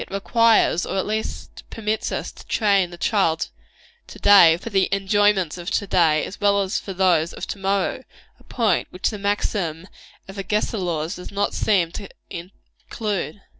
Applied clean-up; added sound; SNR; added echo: none; none; none; none.